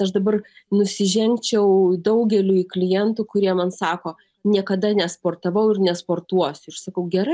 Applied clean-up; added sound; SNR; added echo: none; none; none; none.